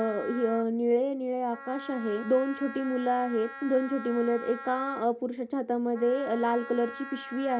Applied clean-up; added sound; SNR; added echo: none; Wind instrument, woodwind instrument; 14 dB; reverberation time 0.3 s.